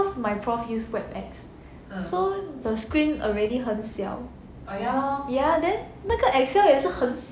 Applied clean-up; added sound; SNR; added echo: none; none; none; none.